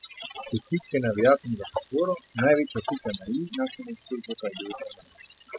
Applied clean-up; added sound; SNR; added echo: classical method spectral subtraction.